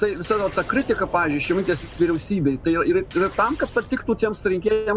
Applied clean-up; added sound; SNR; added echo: none; Sliding door + Tearing; 16 dB; none.